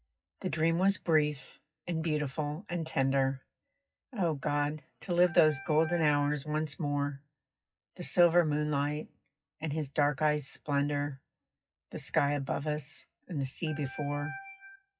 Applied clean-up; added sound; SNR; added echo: classical method WPE with log-MMSE.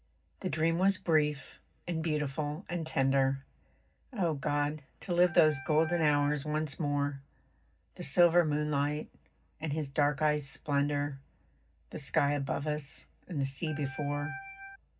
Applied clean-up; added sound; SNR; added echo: none; Organ; 13 dB; reverberation time 0.4 s.